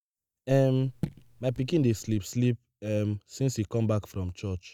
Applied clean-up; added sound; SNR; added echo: neural mask model DeepFilterNet 3.